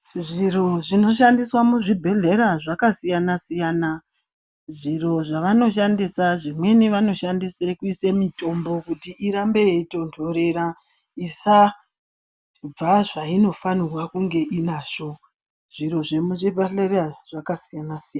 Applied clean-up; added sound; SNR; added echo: none; none; none; none.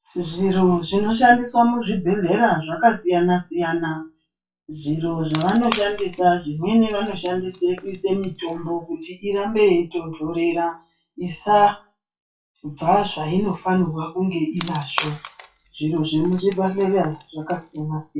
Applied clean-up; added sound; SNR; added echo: classical method WPE with log-MMSE.